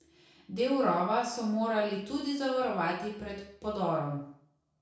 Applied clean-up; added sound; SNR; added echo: none; none; none; reverberation time 0.5 s.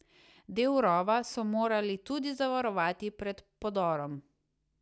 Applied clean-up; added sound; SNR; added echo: none; none; none; none.